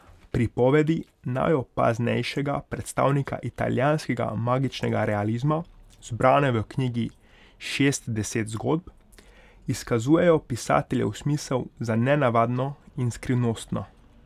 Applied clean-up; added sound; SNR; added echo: none; none; none; none.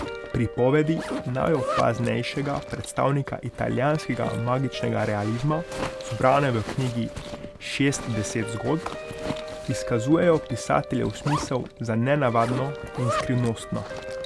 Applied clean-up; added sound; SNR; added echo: none; Zipper (clothing) + Guitar; 8 dB; none.